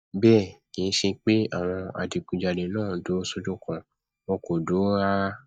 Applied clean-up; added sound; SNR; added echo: neural mask model DeepFilterNet 3.